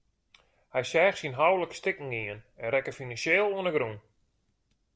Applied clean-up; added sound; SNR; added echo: none; none; none; none.